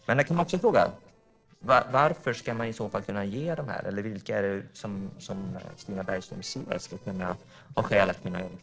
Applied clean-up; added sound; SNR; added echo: neural separator model SepFormer DNS4.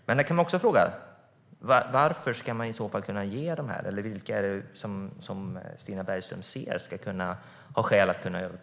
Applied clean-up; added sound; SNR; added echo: none; none; none; none.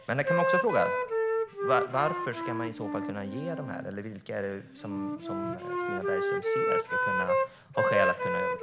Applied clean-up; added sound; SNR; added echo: none; Wind instrument, woodwind instrument; -3 dB; none.